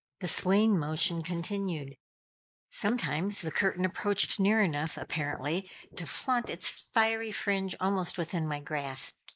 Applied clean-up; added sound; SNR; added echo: neural mask model Resemble Enhance denoiser.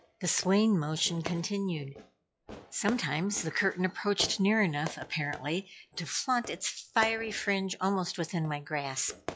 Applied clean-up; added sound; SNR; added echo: classical method log-MMSE.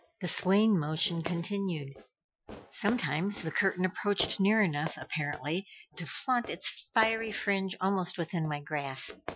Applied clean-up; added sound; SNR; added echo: classical method Wiener filter.